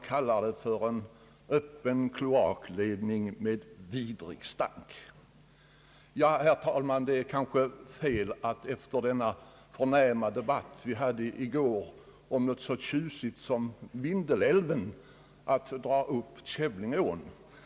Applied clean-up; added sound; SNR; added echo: none; none; none; none.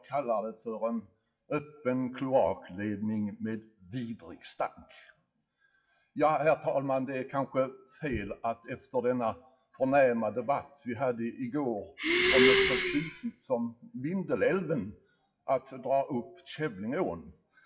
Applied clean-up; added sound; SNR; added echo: classical method WPE with log-MMSE.